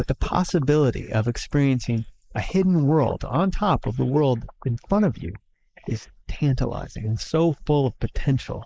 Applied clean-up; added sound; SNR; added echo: neural mask model Resemble Enhance denoiser.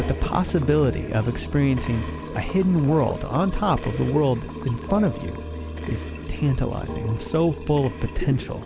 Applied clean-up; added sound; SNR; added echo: none; Liquid; 13 dB; none.